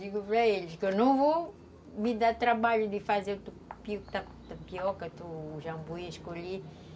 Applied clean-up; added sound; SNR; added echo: none; none; none; none.